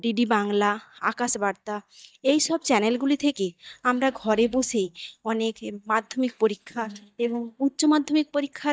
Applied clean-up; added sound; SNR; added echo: neural mask model DeepFilterNet 3.